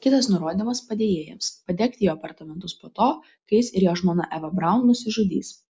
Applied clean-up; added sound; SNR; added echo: none; none; none; none.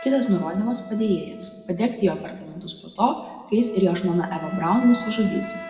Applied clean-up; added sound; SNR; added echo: none; Wind instrument, woodwind instrument; 16 dB; reverberation time 1.3 s.